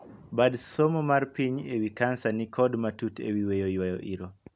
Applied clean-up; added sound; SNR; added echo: none; none; none; none.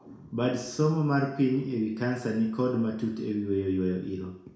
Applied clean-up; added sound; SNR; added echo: none; none; none; reverberation time 0.6 s.